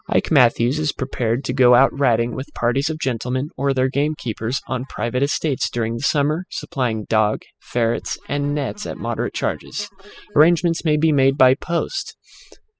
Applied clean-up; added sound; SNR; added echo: classical method spectral subtraction.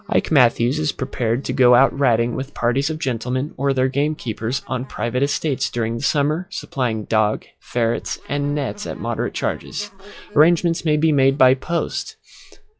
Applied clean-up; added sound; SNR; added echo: classical method log-MMSE.